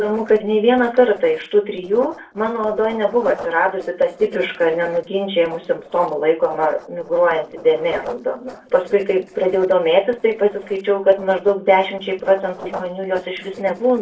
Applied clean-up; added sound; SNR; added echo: neural separator model SepFormer DNS4.